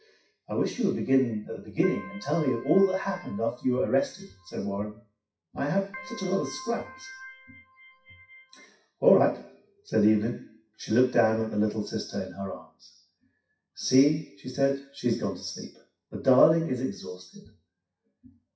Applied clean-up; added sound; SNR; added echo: classical method WPE with log-MMSE.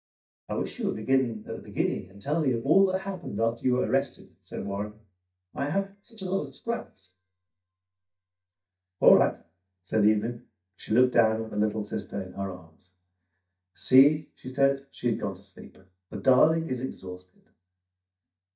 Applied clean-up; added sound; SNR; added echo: neural mask model DeepFilterNet 3.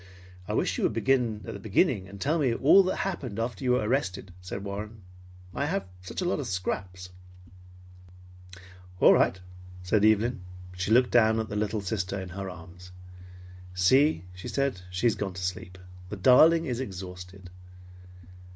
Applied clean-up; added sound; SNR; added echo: none; none; none; none.